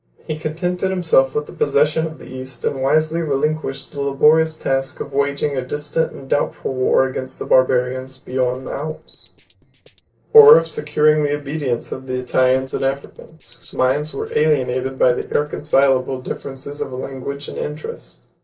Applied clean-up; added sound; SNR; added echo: neural separator model SepFormer DNS4.